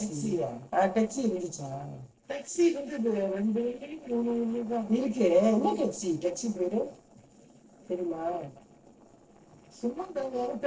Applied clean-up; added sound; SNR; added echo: neural separator model SepFormer DNS4.